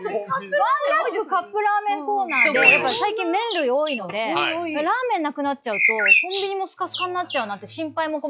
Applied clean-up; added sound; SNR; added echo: classical method log-MMSE.